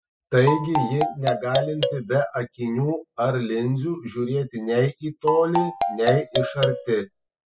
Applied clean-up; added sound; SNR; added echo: classical method spectral subtraction.